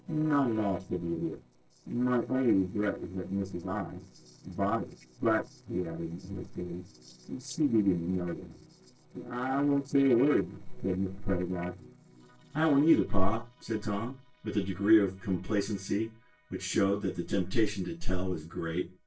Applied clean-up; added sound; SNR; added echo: neural separator model SepFormer DNS4.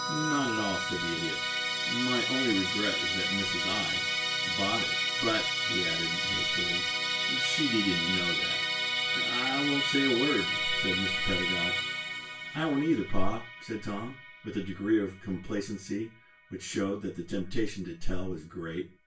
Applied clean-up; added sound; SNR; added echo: none; Musical instrument; 0 dB; reverberation time 0.2 s.